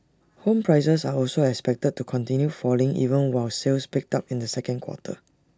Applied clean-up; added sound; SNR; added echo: none; none; none; none.